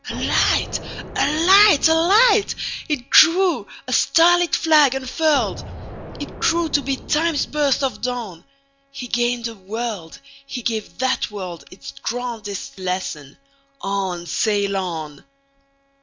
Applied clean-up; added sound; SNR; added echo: none; Explosion; 13 dB; none.